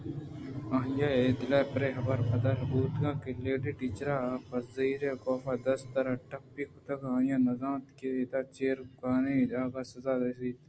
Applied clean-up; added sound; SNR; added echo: none; none; none; none.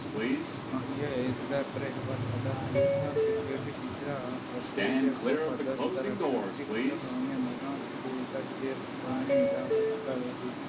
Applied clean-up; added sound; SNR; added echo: none; Subway, metro, underground; -4 dB; none.